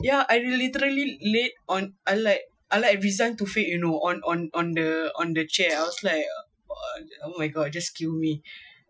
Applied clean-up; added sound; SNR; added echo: classical method Wiener filter.